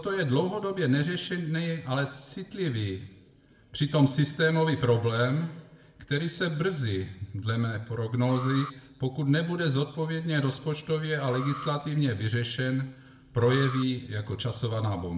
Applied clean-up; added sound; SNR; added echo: none; Alarm; 16 dB; reverberation time 0.6 s.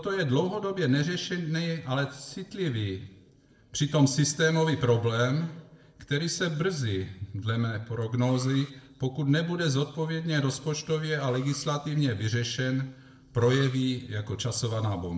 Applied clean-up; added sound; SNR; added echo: neural separator model SepFormer DNS4.